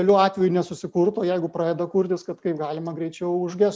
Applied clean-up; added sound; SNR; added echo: none; none; none; none.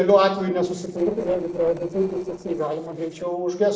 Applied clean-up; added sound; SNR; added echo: neural separator model SepFormer DNS4.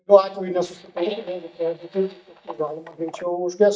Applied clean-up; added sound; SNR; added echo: neural mask model DeepFilterNet 3.